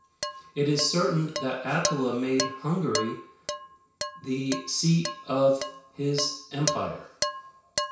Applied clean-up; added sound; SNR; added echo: none; Dishes, pots, and pans; 7 dB; reverberation time 0.6 s.